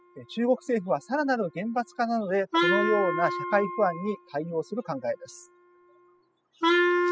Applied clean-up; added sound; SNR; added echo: classical method spectral subtraction.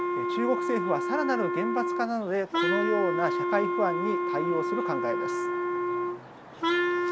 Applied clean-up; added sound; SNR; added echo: none; Wind instrument, woodwind instrument; -3 dB; none.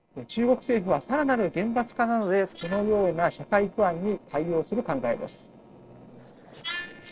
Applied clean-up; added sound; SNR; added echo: neural separator model SepFormer DNS4.